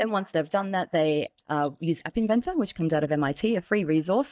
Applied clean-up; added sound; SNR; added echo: neural mask model DeepFilterNet 3.